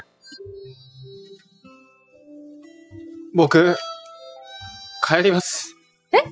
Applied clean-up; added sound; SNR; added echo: classical method spectral subtraction.